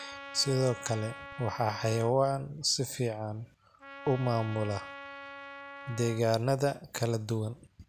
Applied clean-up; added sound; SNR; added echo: none; Trumpet; 15 dB; none.